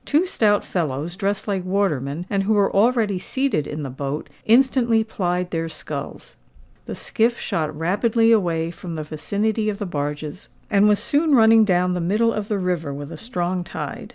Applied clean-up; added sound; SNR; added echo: none; none; none; none.